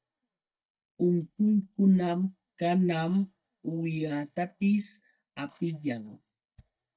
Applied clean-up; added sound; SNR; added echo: neural mask model DeepFilterNet 3.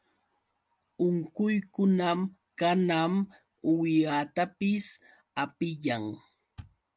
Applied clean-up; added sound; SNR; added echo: none; none; none; none.